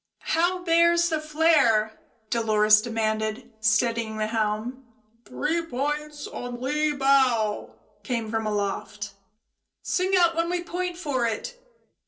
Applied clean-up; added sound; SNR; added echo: none; none; none; reverberation time 0.3 s.